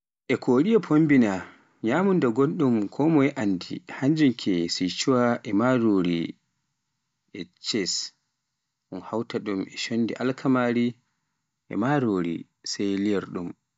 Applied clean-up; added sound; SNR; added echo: none; none; none; none.